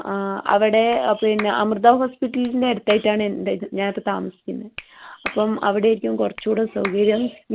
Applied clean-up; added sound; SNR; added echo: none; Clapping; 19 dB; none.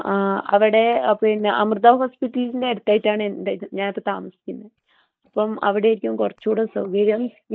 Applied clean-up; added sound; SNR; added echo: neural mask model DeepFilterNet 3.